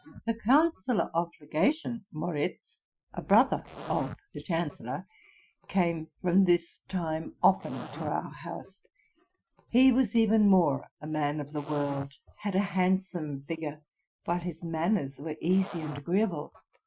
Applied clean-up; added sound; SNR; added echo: classical method Wiener filter.